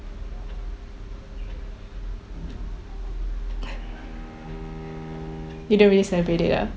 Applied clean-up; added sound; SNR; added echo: none; Bowed string instrument; 15 dB; none.